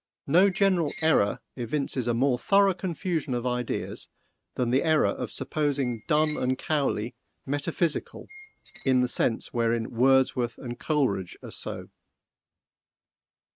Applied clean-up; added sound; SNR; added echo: neural mask model RNNoise.